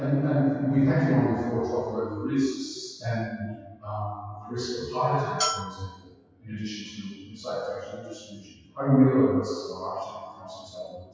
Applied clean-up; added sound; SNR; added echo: classical method WPE with log-MMSE.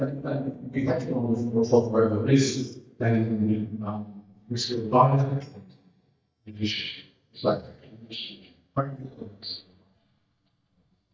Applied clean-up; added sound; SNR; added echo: neural mask model DeepFilterNet 3.